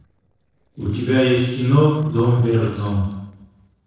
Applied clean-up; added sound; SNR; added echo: neural separator model SepFormer DNS4.